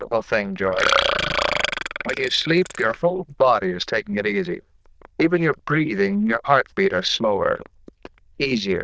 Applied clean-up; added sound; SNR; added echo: neural diffusion model UNIVERSE++.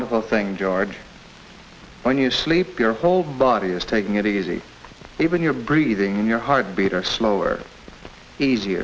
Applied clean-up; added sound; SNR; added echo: none; none; none; none.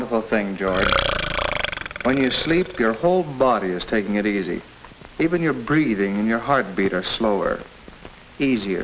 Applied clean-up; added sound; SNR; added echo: none; Burping, eructation; 3 dB; none.